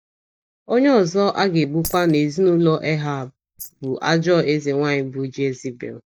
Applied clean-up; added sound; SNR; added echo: neural mask model DeepFilterNet 3.